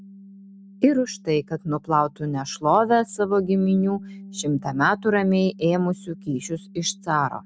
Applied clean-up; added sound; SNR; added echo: none; Bass guitar; 20 dB; none.